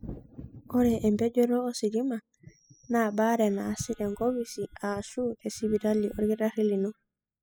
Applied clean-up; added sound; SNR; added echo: classical method spectral subtraction.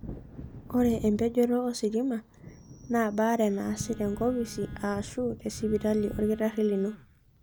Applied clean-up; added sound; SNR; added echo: none; Telephone + Thunder / Wind; 14 dB; none.